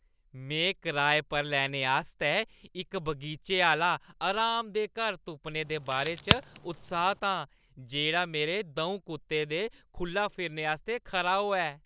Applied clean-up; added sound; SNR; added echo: none; Crack; 2 dB; none.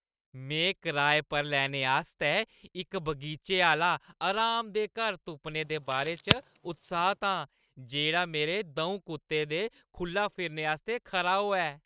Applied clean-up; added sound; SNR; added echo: neural mask model RNNoise.